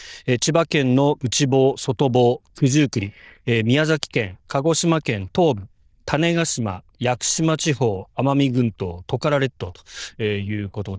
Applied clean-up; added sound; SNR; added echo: neural diffusion model UNIVERSE++.